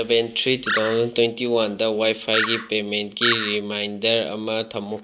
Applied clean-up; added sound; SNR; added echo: neural mask model RNNoise.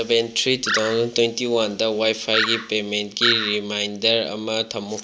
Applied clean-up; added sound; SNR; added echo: neural mask model Resemble Enhance denoiser.